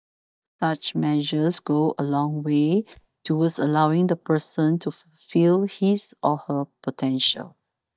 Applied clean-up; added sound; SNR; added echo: neural mask model DeepFilterNet 3.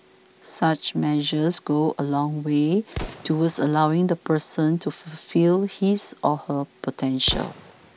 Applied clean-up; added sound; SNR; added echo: none; Explosion; 18 dB; none.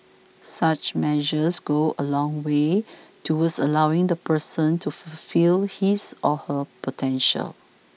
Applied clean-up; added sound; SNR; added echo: none; none; none; none.